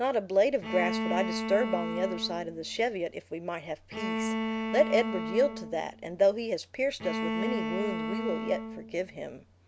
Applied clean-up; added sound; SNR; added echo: none; Bowed string instrument; 4 dB; none.